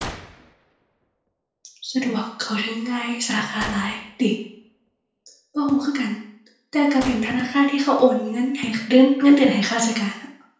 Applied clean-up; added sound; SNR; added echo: none; Gunshot, gunfire; 19 dB; reverberation time 0.5 s.